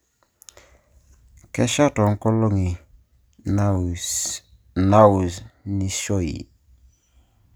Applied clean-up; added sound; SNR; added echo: none; none; none; none.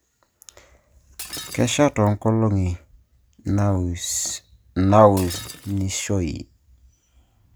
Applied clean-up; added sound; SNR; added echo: none; Shatter; 19 dB; none.